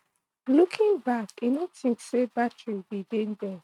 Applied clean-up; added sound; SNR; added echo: neural mask model RNNoise.